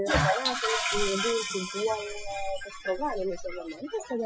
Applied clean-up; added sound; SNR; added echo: classical method Wiener filter.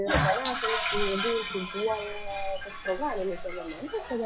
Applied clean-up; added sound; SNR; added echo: classical method log-MMSE.